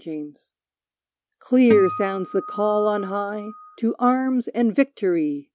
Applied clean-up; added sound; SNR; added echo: none; Acoustic guitar; 10 dB; none.